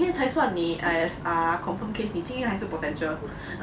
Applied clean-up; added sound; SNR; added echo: none; none; none; none.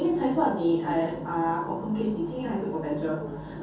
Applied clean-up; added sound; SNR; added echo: none; none; none; reverberation time 0.6 s.